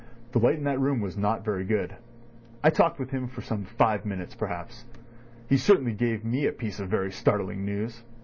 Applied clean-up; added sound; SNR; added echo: none; none; none; none.